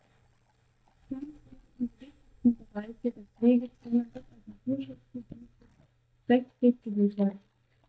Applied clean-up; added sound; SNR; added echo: neural mask model DeepFilterNet 3.